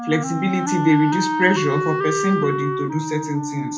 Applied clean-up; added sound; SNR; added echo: none; Wind instrument, woodwind instrument; 2 dB; reverberation time 0.3 s.